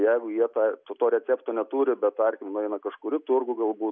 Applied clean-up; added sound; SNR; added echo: none; none; none; none.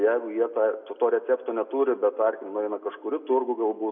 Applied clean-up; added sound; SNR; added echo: none; none; none; reverberation time 1.0 s.